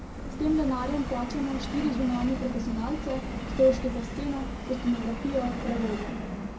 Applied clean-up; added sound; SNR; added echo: none; Subway, metro, underground; 5 dB; reverberation time 0.4 s.